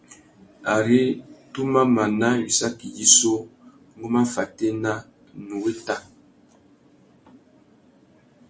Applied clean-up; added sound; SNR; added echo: none; none; none; none.